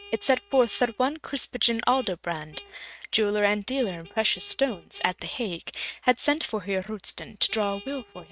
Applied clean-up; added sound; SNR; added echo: neural mask model RNNoise.